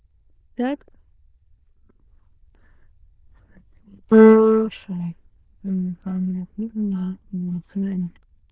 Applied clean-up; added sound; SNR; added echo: neural diffusion model UNIVERSE++.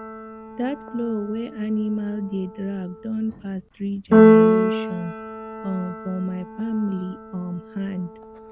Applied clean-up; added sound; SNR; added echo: none; Keyboard (musical); -5 dB; none.